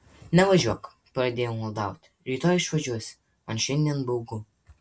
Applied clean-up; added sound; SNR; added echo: none; none; none; none.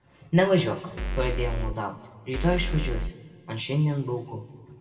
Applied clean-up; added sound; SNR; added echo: none; Bass drum / Keyboard (musical); 1 dB; reverberation time 1.6 s.